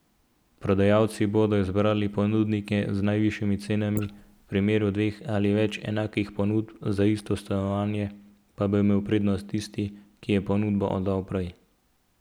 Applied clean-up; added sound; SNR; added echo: neural mask model Resemble Enhance denoiser.